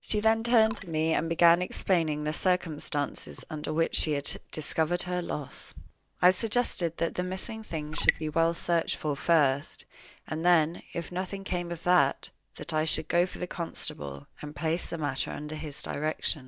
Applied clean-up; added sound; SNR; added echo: neural mask model DeepFilterNet 3.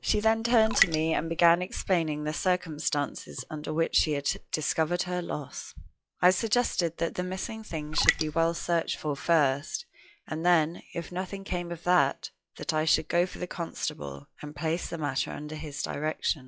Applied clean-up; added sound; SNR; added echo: classical method log-MMSE.